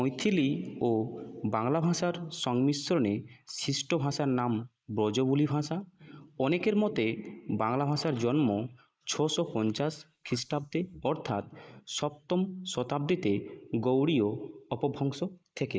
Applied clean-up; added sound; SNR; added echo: neural mask model Resemble Enhance denoiser.